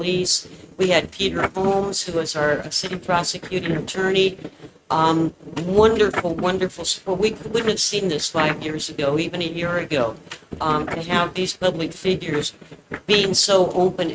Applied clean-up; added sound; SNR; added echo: neural mask model RNNoise.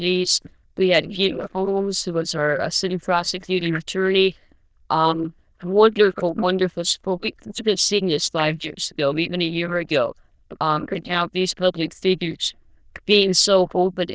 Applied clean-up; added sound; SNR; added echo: neural diffusion model UNIVERSE++.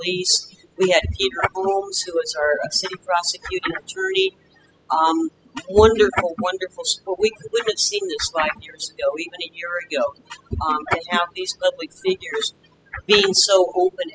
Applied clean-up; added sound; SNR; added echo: classical method spectral subtraction.